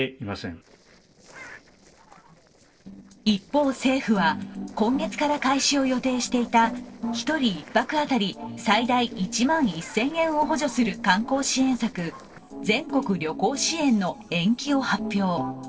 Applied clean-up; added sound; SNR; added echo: neural separator model SepFormer DNS4.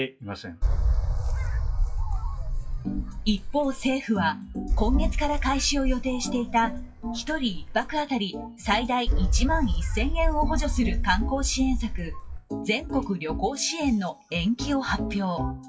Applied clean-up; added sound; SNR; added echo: classical method WPE with log-MMSE.